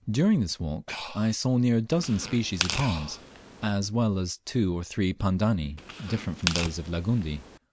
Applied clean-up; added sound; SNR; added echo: none; Breathing + Tearing; 9 dB; none.